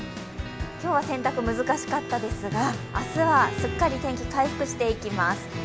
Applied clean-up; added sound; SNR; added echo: none; Bowed string instrument; 16 dB; none.